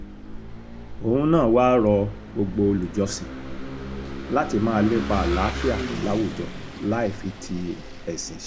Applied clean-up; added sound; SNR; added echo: none; Engine / Vehicle; 8 dB; none.